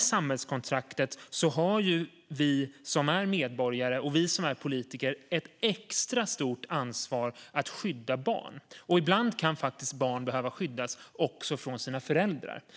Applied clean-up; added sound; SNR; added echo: none; none; none; none.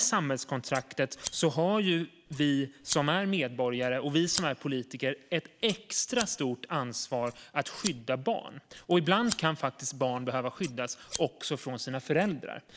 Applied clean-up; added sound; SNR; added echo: none; Scissors; 15 dB; none.